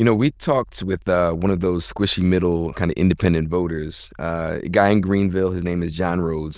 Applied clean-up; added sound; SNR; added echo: neural diffusion model UNIVERSE++.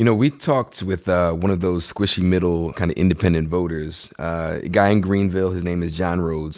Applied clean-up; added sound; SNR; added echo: none; none; none; none.